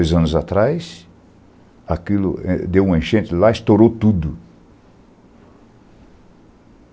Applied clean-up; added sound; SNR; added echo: none; none; none; none.